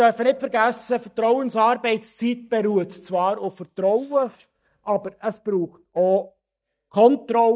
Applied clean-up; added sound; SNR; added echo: neural mask model DeepFilterNet 3.